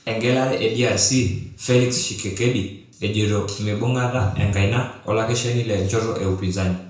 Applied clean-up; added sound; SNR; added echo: none; none; none; reverberation time 0.5 s.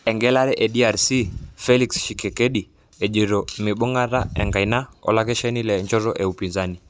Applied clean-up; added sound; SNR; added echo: none; none; none; none.